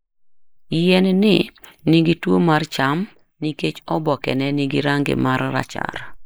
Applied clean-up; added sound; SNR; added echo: neural mask model Resemble Enhance denoiser.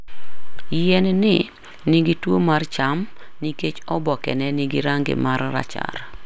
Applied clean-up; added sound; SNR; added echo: none; none; none; none.